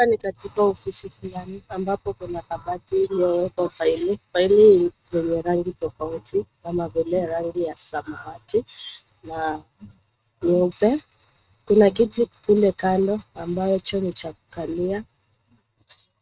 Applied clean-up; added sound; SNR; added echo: neural mask model RNNoise.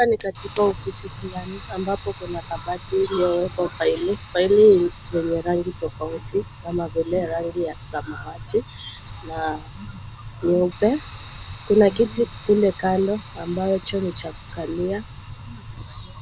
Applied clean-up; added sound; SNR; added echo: none; Fire; 14 dB; none.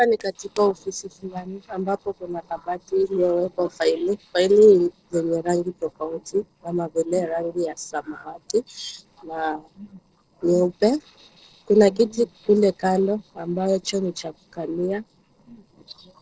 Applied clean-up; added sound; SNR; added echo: neural separator model SepFormer DNS4.